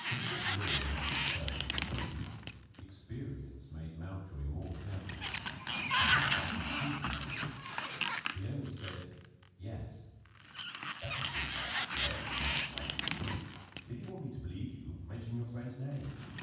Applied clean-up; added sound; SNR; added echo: none; Sliding door; -3 dB; reverberation time 1.2 s.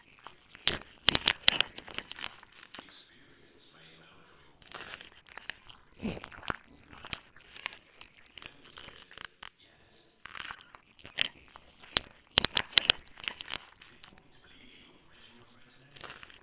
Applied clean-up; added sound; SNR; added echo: neural separator model SepFormer WHAMR!.